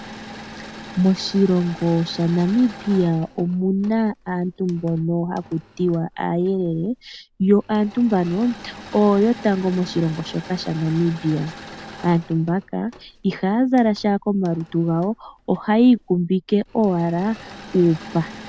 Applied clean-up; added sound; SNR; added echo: none; Engine / Mechanisms; 19 dB; none.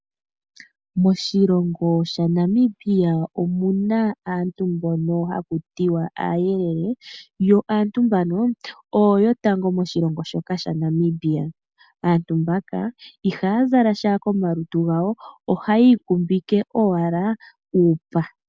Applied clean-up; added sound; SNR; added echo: none; none; none; none.